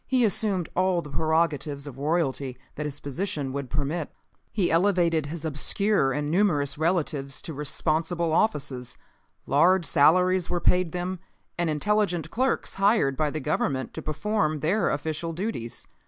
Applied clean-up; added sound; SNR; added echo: none; none; none; none.